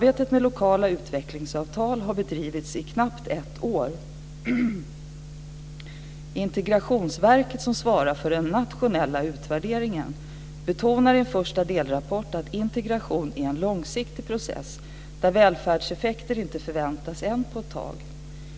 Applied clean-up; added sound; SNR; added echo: none; none; none; none.